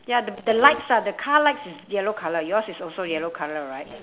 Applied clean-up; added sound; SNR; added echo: none; none; none; none.